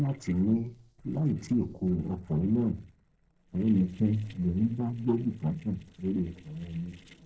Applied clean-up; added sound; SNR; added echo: neural separator model SepFormer DNS4.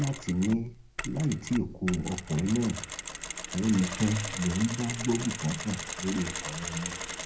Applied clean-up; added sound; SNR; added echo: none; Mechanisms; 7 dB; reverberation time 0.4 s.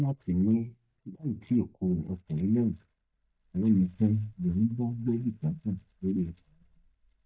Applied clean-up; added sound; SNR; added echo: neural mask model DeepFilterNet 3.